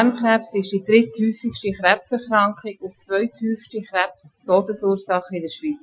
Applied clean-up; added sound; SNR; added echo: classical method Wiener filter.